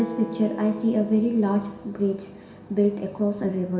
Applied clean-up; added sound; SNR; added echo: none; Acoustic guitar; 15 dB; reverberation time 0.7 s.